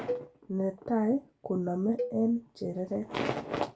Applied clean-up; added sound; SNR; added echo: none; Cowbell; 11 dB; reverberation time 0.2 s.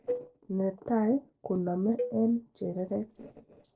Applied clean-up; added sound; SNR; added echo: neural separator model SepFormer DNS4.